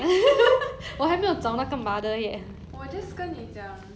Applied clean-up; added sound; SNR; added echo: none; Motorcycle / Crow; 17 dB; none.